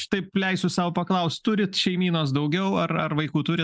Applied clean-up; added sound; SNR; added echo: neural mask model Resemble Enhance denoiser.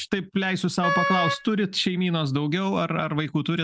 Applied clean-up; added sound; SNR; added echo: none; Wind instrument, woodwind instrument; 2 dB; none.